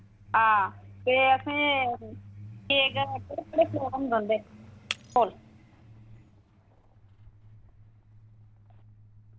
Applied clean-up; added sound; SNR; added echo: none; Shatter + Truck; 16 dB; none.